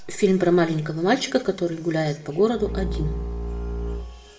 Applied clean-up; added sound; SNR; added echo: none; Bowed string instrument; 5 dB; reverberation time 0.7 s.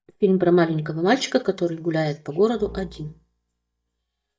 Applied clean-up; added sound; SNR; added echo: neural mask model DeepFilterNet 3.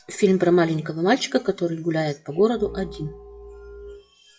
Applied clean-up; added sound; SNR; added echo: classical method WPE with log-MMSE.